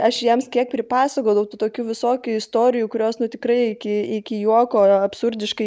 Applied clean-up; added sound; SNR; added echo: none; none; none; none.